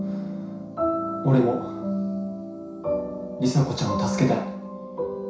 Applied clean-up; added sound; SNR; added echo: none; none; none; reverberation time 0.6 s.